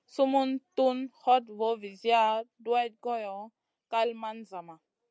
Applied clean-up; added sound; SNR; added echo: none; none; none; none.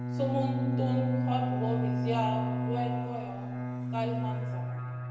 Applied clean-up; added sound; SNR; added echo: none; Bowed string instrument; -4 dB; reverberation time 1.0 s.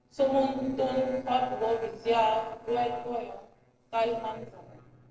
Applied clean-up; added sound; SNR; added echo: neural separator model SepFormer DNS4.